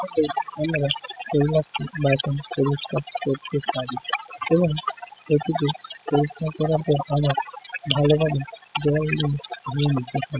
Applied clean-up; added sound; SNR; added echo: classical method spectral subtraction.